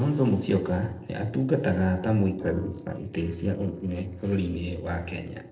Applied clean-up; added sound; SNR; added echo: neural separator model SepFormer DNS4.